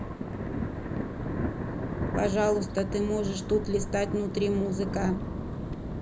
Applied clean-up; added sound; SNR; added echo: none; Thunder; 2 dB; none.